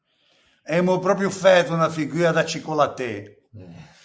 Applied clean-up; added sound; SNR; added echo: none; none; none; none.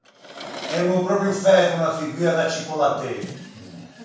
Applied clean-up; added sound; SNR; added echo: none; Drawer open or close; 16 dB; reverberation time 0.7 s.